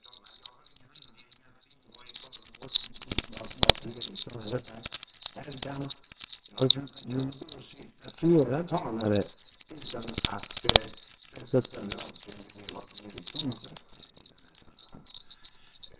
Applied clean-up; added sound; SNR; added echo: neural separator model SepFormer WHAMR!.